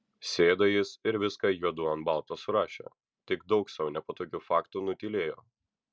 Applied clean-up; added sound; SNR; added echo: none; none; none; none.